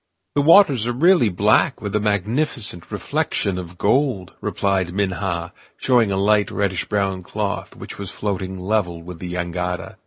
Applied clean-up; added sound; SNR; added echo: none; none; none; none.